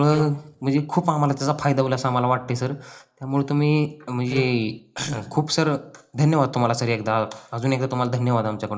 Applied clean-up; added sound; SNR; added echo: neural separator model SepFormer DNS4.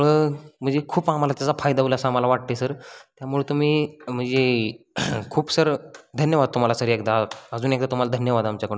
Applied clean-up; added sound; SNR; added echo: none; none; none; none.